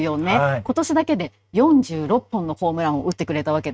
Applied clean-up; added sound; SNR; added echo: neural mask model RNNoise.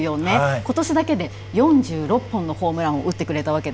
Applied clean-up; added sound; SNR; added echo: none; Engine; 14 dB; none.